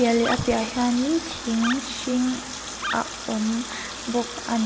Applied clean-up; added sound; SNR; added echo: none; Water tap, faucet + Animal; 8 dB; none.